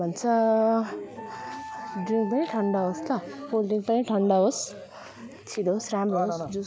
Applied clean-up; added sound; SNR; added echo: none; Wind instrument, woodwind instrument; 15 dB; none.